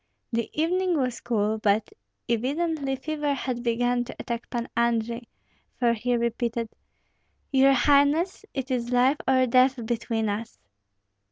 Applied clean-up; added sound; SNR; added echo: none; none; none; none.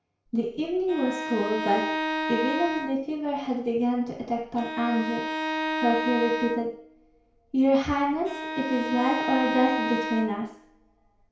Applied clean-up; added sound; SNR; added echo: none; Bowed string instrument; 5 dB; reverberation time 0.6 s.